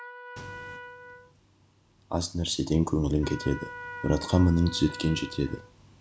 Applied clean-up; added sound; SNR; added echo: none; Trumpet; 16 dB; none.